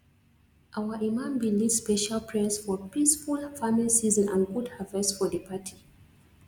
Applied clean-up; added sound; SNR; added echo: none; none; none; none.